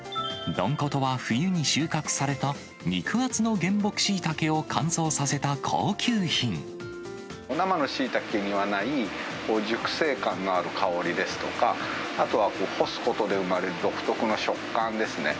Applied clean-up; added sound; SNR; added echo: none; none; none; none.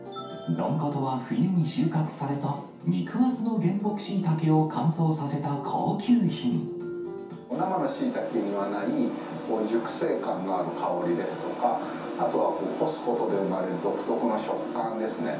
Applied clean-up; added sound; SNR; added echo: none; none; none; reverberation time 0.6 s.